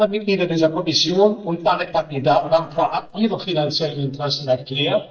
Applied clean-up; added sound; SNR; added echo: neural mask model DeepFilterNet 3.